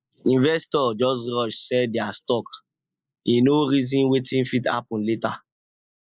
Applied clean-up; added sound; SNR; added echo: neural mask model Resemble Enhance denoiser.